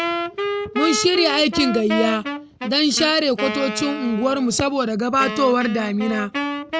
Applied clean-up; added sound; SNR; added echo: none; Wind instrument, woodwind instrument; 7 dB; none.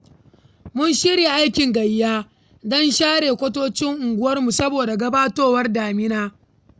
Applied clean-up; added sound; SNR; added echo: none; none; none; none.